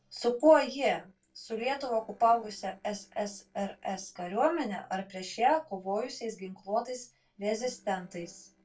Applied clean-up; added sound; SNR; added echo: neural separator model SepFormer DNS4.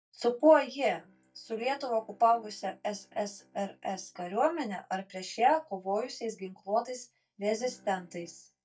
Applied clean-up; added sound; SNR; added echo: neural mask model DeepFilterNet 3.